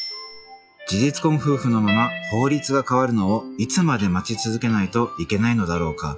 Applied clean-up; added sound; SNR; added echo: classical method log-MMSE.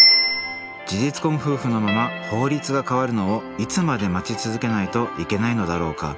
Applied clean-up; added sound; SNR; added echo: none; Bicycle bell; 3 dB; none.